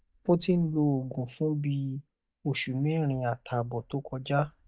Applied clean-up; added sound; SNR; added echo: neural mask model DeepFilterNet 3.